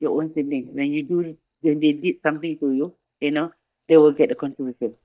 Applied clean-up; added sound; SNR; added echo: neural mask model DeepFilterNet 3.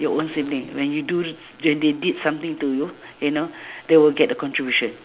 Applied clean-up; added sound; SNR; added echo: none; none; none; none.